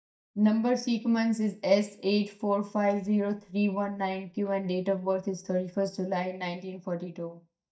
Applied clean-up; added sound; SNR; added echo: neural mask model DeepFilterNet 3.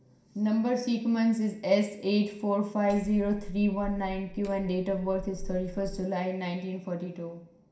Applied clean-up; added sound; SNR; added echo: none; Hammer; 12 dB; reverberation time 0.5 s.